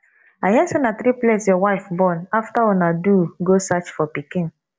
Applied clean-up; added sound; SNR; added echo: none; none; none; none.